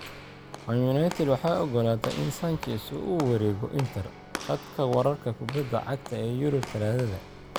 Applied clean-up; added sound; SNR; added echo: none; Organ + Walk, footsteps / Slam; 12 dB; none.